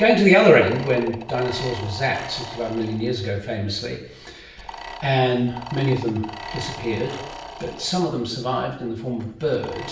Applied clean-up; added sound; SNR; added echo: none; Mechanisms; 15 dB; reverberation time 0.6 s.